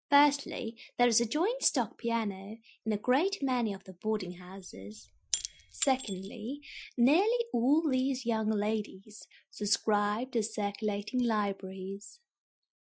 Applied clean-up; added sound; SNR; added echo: classical method Wiener filter.